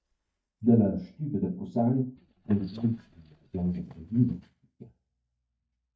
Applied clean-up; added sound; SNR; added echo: neural mask model DeepFilterNet 3.